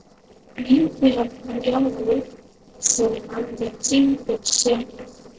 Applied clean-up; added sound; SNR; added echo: neural separator model SepFormer DNS4.